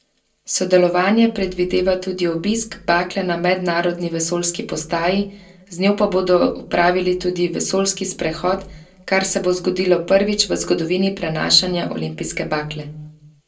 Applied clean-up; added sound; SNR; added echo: none; none; none; reverberation time 0.2 s.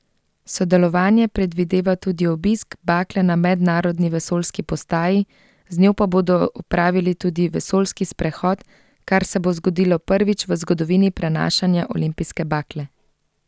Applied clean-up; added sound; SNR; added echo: none; none; none; none.